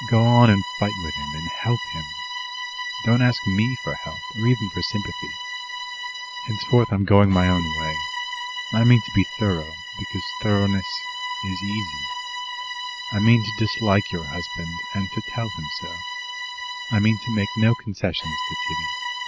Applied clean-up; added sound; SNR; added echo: none; Bowed string instrument; 8 dB; none.